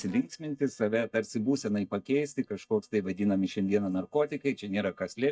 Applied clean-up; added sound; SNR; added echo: neural mask model DeepFilterNet 3.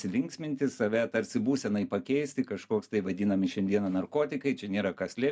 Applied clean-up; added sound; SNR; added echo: none; none; none; none.